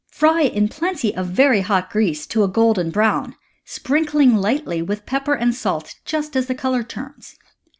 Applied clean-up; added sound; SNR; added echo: none; none; none; none.